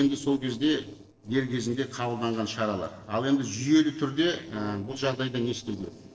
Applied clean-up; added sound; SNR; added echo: neural separator model SepFormer DNS4.